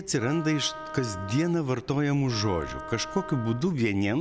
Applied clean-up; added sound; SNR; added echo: none; Wind instrument, woodwind instrument; 14 dB; none.